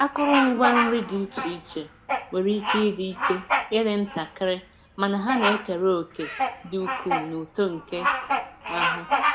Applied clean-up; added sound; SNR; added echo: none; Bird vocalization, bird call, bird song; 2 dB; reverberation time 0.6 s.